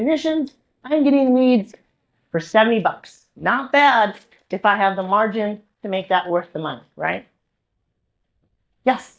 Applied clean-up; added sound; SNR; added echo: neural mask model DeepFilterNet 3.